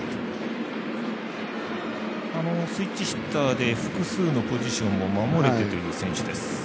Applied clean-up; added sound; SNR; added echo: none; none; none; none.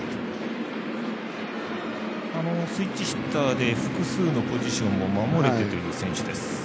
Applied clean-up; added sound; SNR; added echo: none; Bowed string instrument; 8 dB; none.